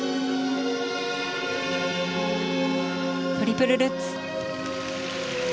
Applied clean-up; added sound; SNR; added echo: none; Bowed string instrument; 12 dB; none.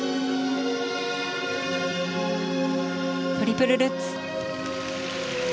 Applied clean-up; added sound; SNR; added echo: none; none; none; none.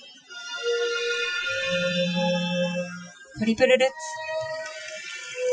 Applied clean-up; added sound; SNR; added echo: classical method Wiener filter.